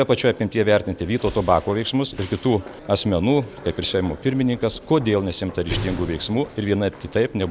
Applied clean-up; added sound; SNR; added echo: none; none; none; none.